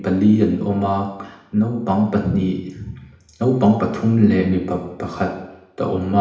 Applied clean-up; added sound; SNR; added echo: none; none; none; reverberation time 0.8 s.